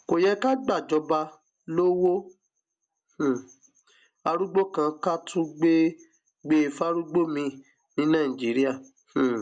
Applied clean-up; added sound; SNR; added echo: none; none; none; none.